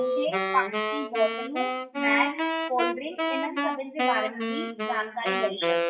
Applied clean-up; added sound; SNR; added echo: classical method WPE with log-MMSE.